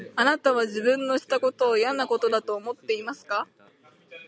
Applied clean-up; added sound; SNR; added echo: none; none; none; none.